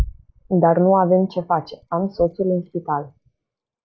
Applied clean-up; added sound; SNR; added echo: neural mask model Resemble Enhance denoiser.